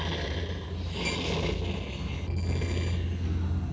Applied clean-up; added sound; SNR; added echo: neural separator model SepFormer DNS4.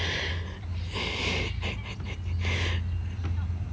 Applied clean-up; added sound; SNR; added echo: none; none; none; none.